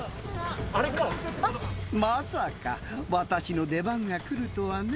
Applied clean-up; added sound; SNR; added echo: none; none; none; none.